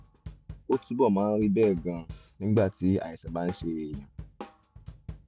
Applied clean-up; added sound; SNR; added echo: none; Drum kit; 16 dB; none.